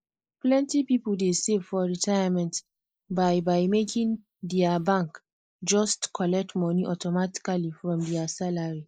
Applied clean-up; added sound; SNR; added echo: neural mask model Resemble Enhance denoiser.